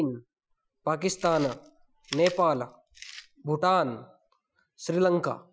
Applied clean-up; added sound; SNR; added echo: classical method Wiener filter.